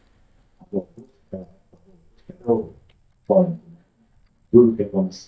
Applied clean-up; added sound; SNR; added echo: neural mask model DeepFilterNet 3.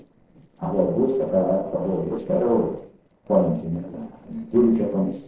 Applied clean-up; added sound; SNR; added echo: neural separator model SepFormer DNS4.